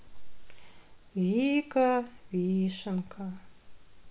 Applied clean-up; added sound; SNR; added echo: none; none; none; none.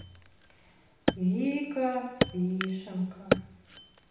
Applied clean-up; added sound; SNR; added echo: none; Wood; 1 dB; reverberation time 0.9 s.